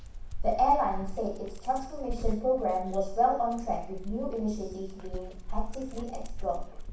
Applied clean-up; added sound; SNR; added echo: none; Dog; 3 dB; reverberation time 0.6 s.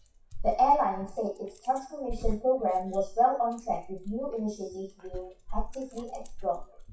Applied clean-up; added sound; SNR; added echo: classical method WPE with log-MMSE.